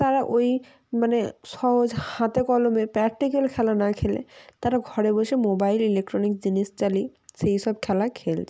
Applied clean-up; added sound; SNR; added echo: none; none; none; none.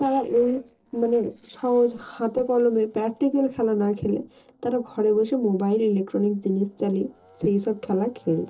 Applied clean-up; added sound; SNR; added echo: neural separator model SepFormer DNS4.